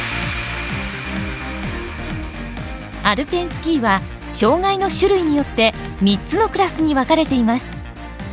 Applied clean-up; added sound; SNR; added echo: none; none; none; none.